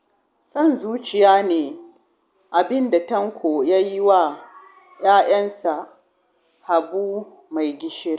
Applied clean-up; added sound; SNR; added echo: none; none; none; none.